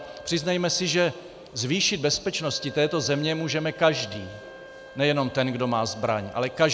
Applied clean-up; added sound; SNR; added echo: none; Wind instrument, woodwind instrument; 19 dB; none.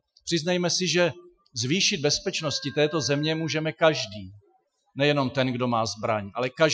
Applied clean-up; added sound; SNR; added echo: classical method Wiener filter.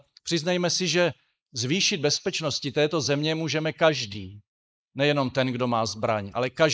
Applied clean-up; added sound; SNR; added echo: neural mask model Resemble Enhance denoiser.